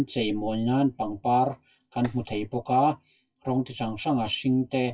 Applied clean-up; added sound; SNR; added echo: classical method WPE with log-MMSE.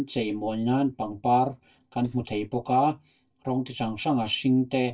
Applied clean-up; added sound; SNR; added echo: neural mask model DeepFilterNet 3.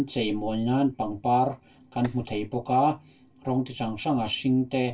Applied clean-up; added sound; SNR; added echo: none; Tap; 20 dB; reverberation time 0.1 s.